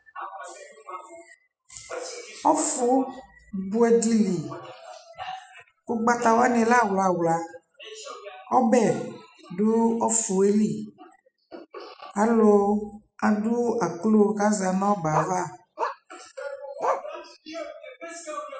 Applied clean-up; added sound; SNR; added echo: classical method spectral subtraction.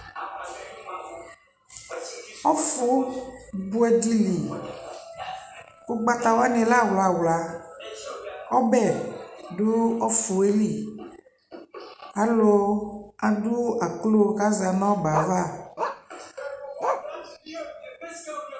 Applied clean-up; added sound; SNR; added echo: none; Bark; 8 dB; none.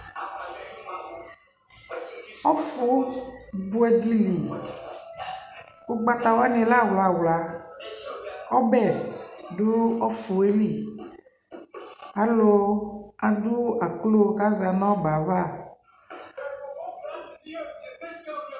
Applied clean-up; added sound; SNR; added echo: none; none; none; none.